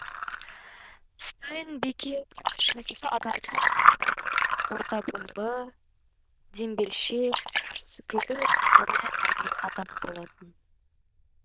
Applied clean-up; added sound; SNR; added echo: neural diffusion model UNIVERSE++.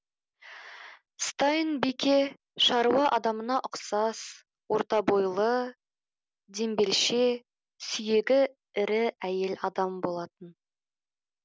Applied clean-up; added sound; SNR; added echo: none; none; none; none.